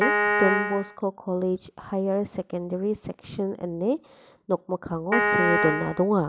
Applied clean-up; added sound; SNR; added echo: none; Piano; -3 dB; none.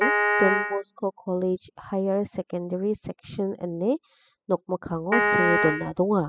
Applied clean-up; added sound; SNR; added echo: classical method spectral subtraction.